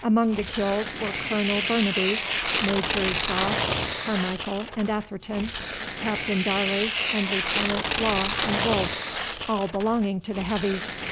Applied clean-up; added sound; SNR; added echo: none; Tearing; -1 dB; none.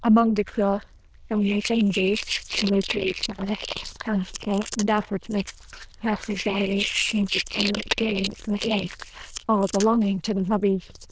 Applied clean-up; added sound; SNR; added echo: neural diffusion model UNIVERSE++.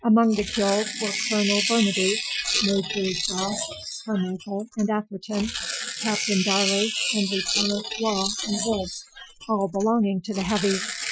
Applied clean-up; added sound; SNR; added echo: classical method Wiener filter.